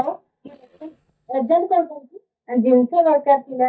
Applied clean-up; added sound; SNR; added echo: neural mask model DeepFilterNet 3.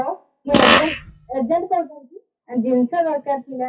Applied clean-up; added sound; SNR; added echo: classical method WPE with log-MMSE.